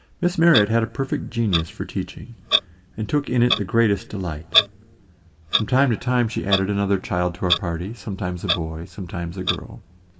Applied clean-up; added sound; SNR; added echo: none; Clock; 6 dB; reverberation time 1.6 s.